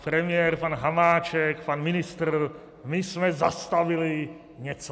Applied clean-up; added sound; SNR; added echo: none; none; none; none.